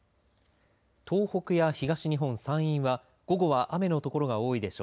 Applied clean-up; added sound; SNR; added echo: none; none; none; none.